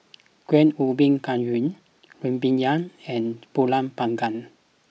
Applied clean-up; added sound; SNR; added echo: none; none; none; none.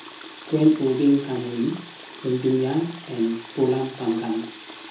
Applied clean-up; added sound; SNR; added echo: none; Water tap, faucet; 12 dB; reverberation time 0.6 s.